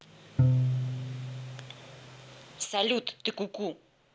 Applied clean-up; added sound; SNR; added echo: none; Bowed string instrument; -4 dB; none.